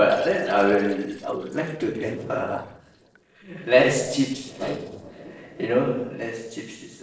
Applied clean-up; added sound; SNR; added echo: neural separator model SepFormer DNS4.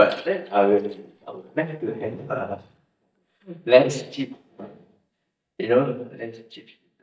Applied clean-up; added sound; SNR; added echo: neural mask model DeepFilterNet 3.